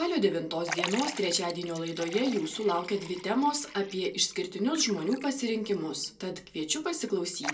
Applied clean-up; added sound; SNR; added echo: none; Liquid; 13 dB; reverberation time 0.2 s.